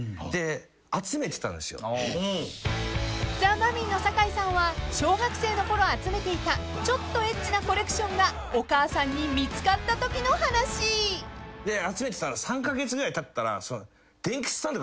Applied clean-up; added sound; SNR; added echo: none; none; none; none.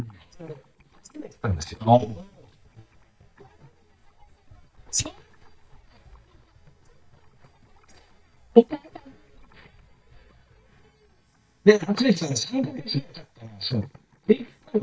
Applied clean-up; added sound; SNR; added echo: neural mask model DeepFilterNet 3.